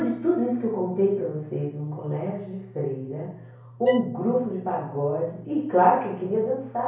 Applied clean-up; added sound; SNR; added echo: none; Bowed string instrument; 17 dB; reverberation time 0.6 s.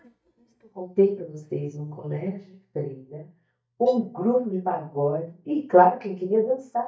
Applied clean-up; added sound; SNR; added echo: neural mask model DeepFilterNet 3.